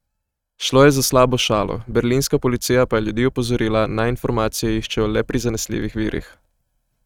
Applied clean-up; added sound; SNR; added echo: neural mask model RNNoise.